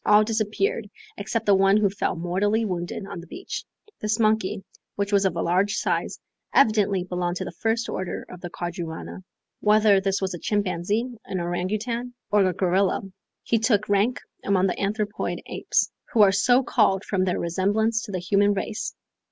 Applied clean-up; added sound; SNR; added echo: none; none; none; none.